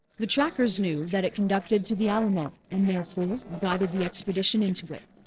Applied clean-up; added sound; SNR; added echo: neural separator model SepFormer DNS4.